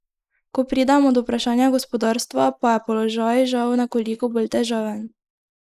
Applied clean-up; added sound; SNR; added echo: neural mask model Resemble Enhance denoiser.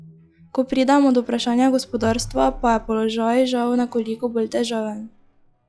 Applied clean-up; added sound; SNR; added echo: classical method log-MMSE.